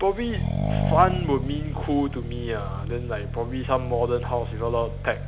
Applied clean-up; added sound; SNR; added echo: none; Accelerating, revving, vroom; 2 dB; none.